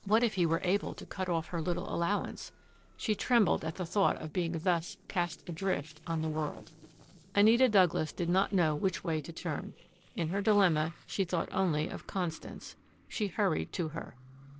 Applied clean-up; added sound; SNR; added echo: neural separator model SepFormer DNS4.